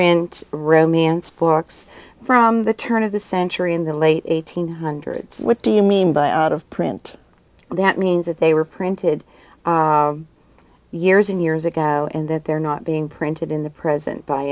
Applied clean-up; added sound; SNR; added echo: none; none; none; none.